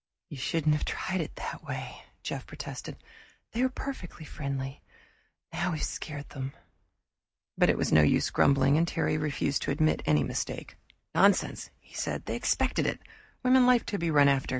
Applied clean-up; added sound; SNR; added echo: none; none; none; none.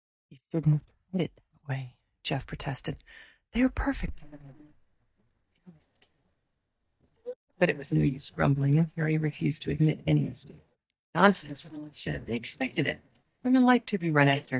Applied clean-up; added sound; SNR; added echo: neural mask model DeepFilterNet 3.